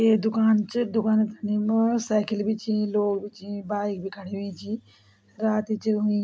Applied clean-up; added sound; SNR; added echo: none; none; none; none.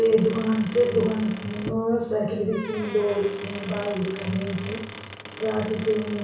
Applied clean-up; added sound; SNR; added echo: none; Squeak / Wood; 13 dB; reverberation time 0.6 s.